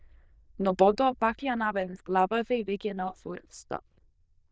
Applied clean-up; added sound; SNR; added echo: neural diffusion model UNIVERSE++.